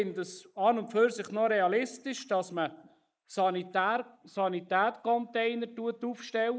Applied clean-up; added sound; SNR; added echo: neural mask model Resemble Enhance denoiser.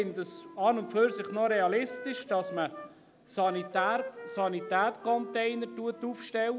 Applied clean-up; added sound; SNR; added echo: none; Wind instrument, woodwind instrument; 12 dB; none.